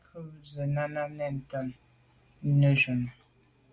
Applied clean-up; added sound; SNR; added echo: none; none; none; none.